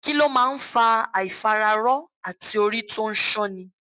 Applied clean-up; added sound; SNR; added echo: none; none; none; none.